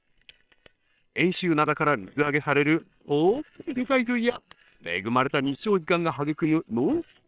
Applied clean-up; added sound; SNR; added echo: neural separator model SepFormer WHAM!.